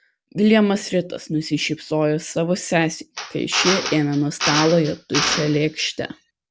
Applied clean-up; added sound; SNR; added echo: none; Drill; 5 dB; none.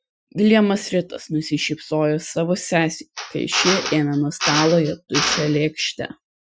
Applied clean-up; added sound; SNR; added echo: classical method Wiener filter.